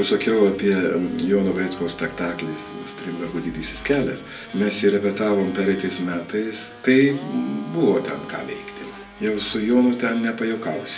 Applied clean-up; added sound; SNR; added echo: none; Domestic sounds, home sounds; 18 dB; reverberation time 0.2 s.